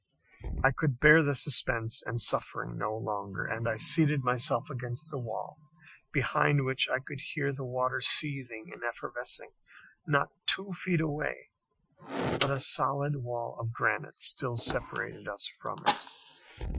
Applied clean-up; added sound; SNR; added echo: classical method Wiener filter.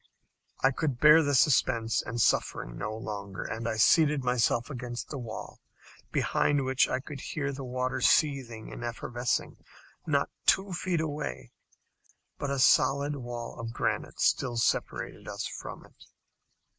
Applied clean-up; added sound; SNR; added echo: none; none; none; none.